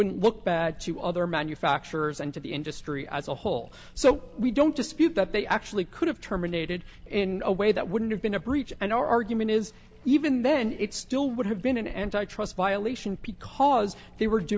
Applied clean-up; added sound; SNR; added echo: none; Water; 19 dB; none.